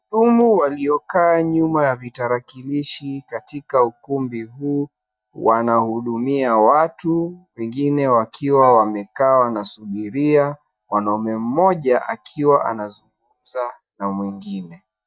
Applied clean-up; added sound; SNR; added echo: neural mask model DeepFilterNet 3.